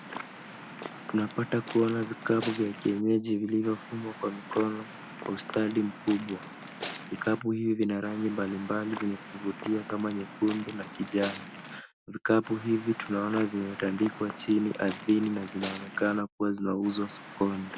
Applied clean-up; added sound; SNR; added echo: none; Waves, surf / Wind; 12 dB; none.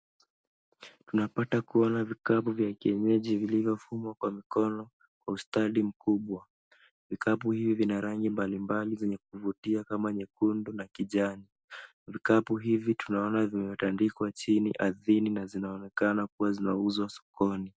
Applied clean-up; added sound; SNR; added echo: none; none; none; none.